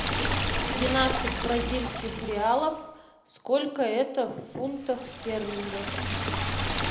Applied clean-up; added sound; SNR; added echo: none; Liquid; 1 dB; reverberation time 0.7 s.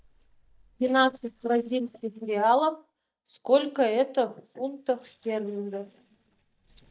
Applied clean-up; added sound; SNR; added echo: neural mask model DeepFilterNet 3.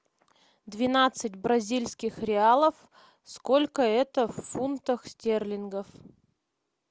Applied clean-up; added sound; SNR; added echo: none; none; none; none.